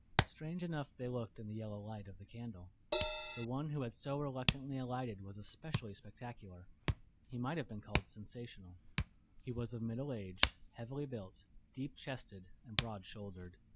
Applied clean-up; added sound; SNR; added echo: none; Crash cymbal + Hands; -3 dB; none.